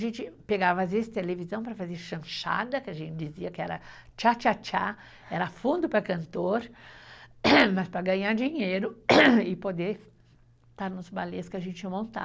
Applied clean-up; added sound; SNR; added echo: none; none; none; none.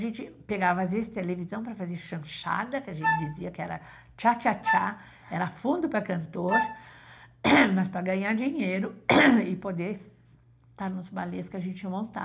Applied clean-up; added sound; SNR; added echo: none; Wind instrument, woodwind instrument; 2 dB; reverberation time 0.4 s.